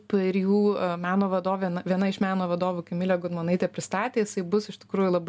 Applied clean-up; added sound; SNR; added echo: none; none; none; none.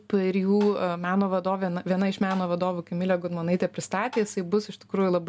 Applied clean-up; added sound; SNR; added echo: none; Tap; 18 dB; none.